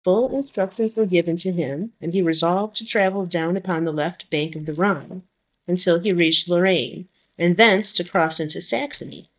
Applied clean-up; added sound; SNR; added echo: neural mask model DeepFilterNet 3.